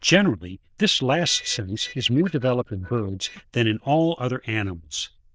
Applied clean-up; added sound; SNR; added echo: neural diffusion model UNIVERSE++.